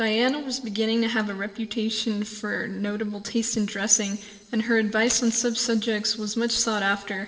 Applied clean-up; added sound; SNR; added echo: neural separator model SepFormer DNS4.